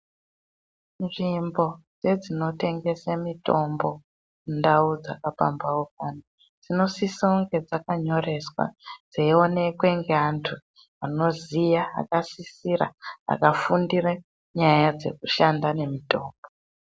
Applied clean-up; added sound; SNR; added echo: none; none; none; none.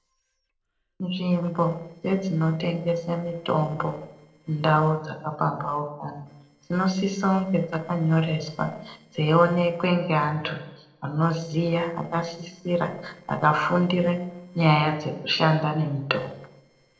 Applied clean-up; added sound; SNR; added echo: neural separator model SepFormer DNS4.